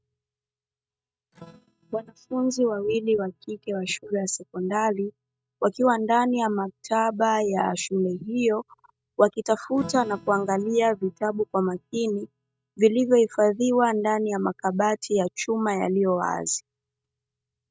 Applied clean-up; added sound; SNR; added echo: neural mask model RNNoise.